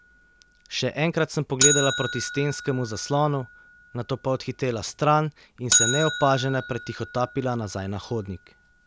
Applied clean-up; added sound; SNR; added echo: none; Bell; 2 dB; none.